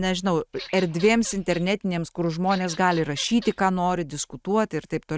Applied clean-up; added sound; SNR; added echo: neural mask model RNNoise.